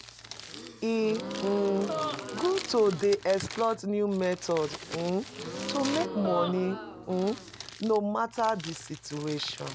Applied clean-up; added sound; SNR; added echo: none; Crumpling, crinkling + Gasp; 8 dB; none.